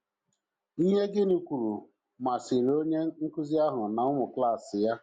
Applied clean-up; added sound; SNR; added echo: none; none; none; none.